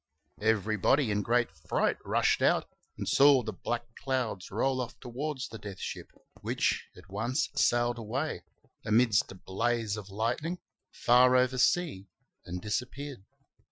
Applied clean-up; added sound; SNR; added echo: classical method Wiener filter.